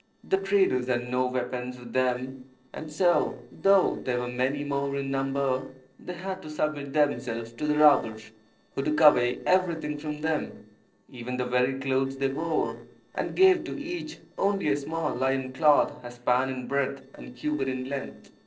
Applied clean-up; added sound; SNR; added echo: neural separator model SepFormer DNS4.